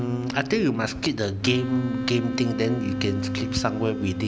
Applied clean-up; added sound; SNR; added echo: none; Wind instrument, woodwind instrument; 5 dB; none.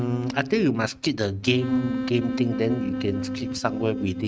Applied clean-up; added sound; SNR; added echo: neural mask model RNNoise.